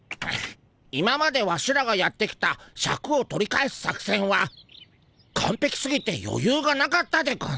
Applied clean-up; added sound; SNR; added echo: none; none; none; none.